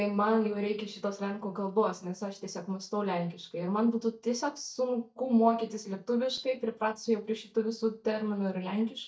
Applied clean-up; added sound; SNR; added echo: neural mask model DeepFilterNet 3.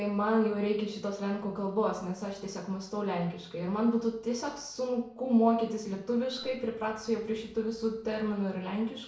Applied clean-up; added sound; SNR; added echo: neural separator model SepFormer DNS4.